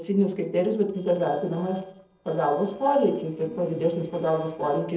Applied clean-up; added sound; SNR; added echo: neural separator model SepFormer DNS4.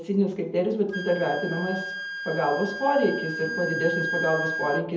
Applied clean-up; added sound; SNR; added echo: none; Wind instrument, woodwind instrument; 6 dB; reverberation time 0.7 s.